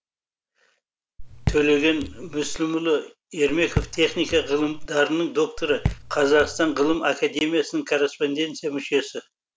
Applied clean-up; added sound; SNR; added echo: none; Raindrop / Drip; 7 dB; none.